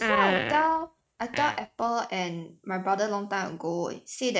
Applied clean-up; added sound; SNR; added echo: neural mask model RNNoise.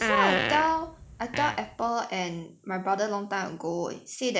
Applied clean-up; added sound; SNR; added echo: none; Fart; 1 dB; none.